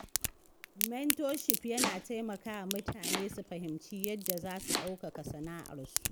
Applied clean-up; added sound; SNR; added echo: none; Crack + Domestic sounds, home sounds; -1 dB; none.